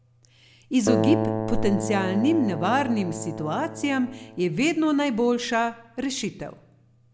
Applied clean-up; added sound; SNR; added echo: none; Keyboard (musical); 4 dB; none.